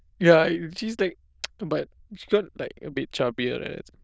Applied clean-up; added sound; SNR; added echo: neural diffusion model UNIVERSE++.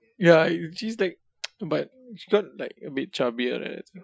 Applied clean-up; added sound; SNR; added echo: classical method Wiener filter.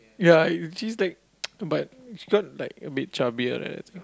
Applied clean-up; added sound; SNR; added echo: none; none; none; none.